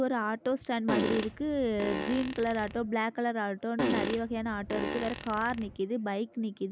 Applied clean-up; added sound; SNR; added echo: none; Fart; 4 dB; none.